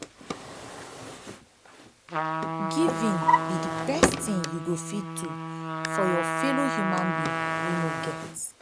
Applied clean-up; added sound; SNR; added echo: none; Drawer open or close + Trumpet; -3 dB; none.